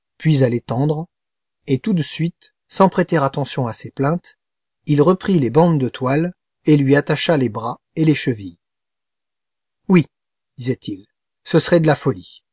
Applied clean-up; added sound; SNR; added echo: none; none; none; none.